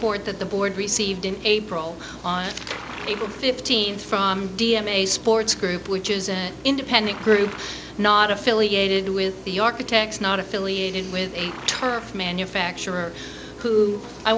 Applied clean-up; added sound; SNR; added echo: none; Piano + Livestock, farm animals, working animals; 18 dB; none.